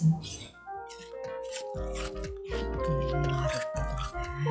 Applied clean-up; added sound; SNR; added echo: classical method log-MMSE.